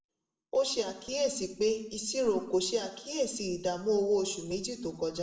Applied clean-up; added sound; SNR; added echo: none; none; none; reverberation time 0.7 s.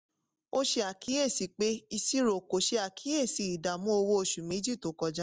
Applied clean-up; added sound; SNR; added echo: none; none; none; none.